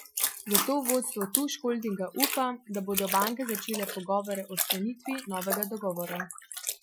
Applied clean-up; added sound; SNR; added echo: classical method Wiener filter.